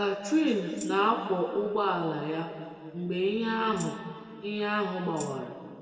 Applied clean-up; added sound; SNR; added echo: none; Tambourine; 18 dB; reverberation time 2.2 s.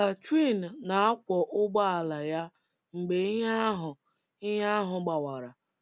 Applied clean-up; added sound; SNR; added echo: none; none; none; none.